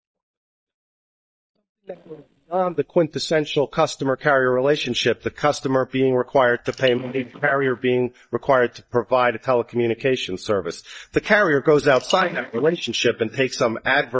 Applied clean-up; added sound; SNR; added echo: neural mask model DeepFilterNet 3.